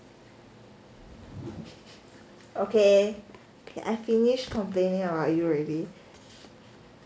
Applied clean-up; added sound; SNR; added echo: none; Whoosh, swoosh, swish; 19 dB; none.